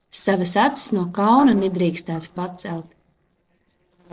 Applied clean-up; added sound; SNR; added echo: neural separator model SepFormer DNS4.